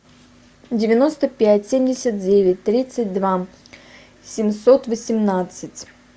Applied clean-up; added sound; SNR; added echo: none; none; none; none.